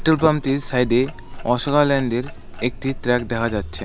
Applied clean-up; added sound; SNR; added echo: none; Clock; 12 dB; none.